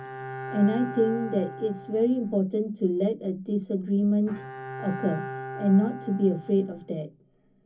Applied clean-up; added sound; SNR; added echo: none; Bowed string instrument; 13 dB; reverberation time 0.3 s.